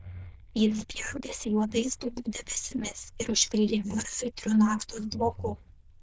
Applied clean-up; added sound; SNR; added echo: neural diffusion model UNIVERSE++.